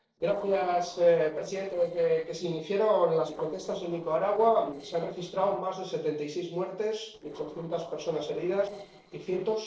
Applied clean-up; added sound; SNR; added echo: neural separator model SepFormer DNS4.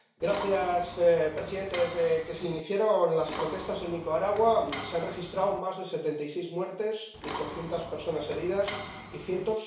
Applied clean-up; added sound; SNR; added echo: none; Mechanisms; 11 dB; reverberation time 0.6 s.